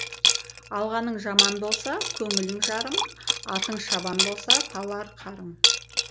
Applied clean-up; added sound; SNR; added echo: none; Liquid; -5 dB; none.